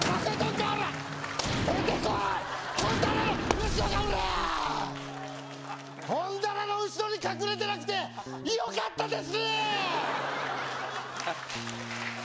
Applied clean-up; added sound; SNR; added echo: none; Guitar; 13 dB; none.